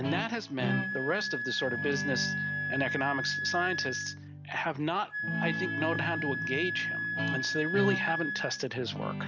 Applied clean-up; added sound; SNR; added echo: none; Wind instrument, woodwind instrument + Guitar; 0 dB; none.